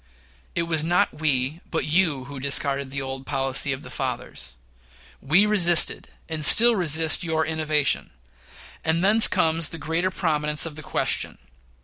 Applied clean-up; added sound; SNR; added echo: none; none; none; none.